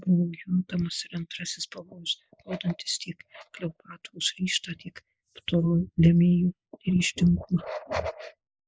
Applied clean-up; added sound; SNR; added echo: neural mask model Resemble Enhance denoiser.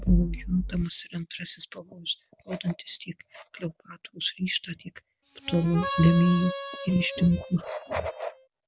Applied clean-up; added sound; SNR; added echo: none; Harmonica; 8 dB; none.